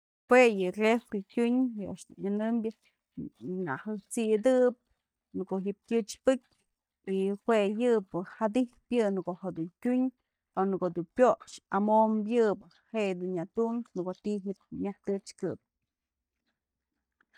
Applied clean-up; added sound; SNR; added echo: neural mask model DeepFilterNet 3.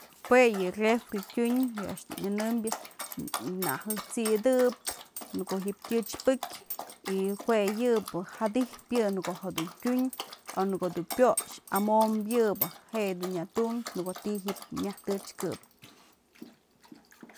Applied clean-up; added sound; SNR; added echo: none; Dog; 11 dB; none.